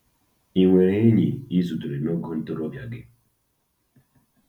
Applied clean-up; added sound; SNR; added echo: none; none; none; none.